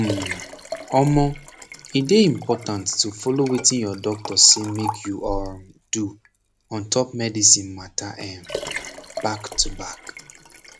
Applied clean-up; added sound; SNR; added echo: none; Liquid; 12 dB; none.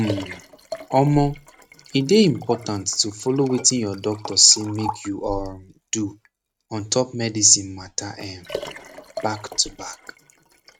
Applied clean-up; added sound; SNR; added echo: neural mask model RNNoise.